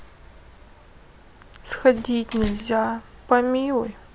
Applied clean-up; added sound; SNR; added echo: none; Slam; 14 dB; none.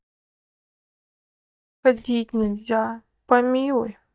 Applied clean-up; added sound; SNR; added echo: neural mask model DeepFilterNet 3.